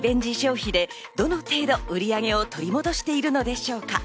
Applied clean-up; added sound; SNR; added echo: none; none; none; none.